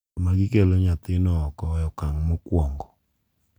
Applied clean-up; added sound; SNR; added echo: none; none; none; none.